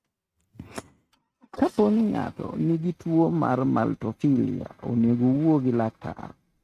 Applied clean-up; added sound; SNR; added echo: neural mask model RNNoise.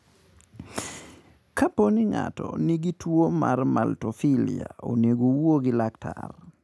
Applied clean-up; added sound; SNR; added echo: none; none; none; none.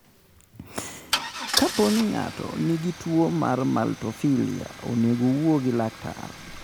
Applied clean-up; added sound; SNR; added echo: none; Idling / Engine starting / Car; 10 dB; none.